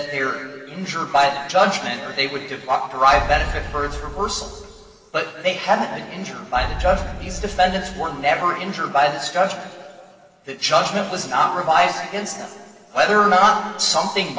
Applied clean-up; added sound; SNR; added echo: none; Boom; 9 dB; reverberation time 2.5 s.